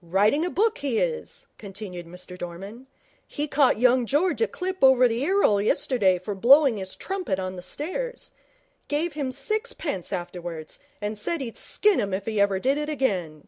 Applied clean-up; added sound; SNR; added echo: none; none; none; none.